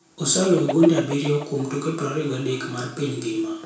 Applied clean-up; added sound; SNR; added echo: none; Chicken, rooster; 10 dB; reverberation time 0.6 s.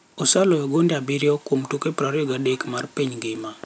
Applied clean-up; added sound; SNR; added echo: none; none; none; none.